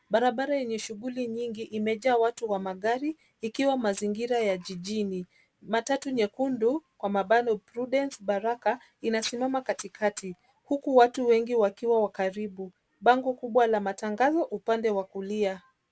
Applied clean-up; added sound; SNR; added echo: none; none; none; none.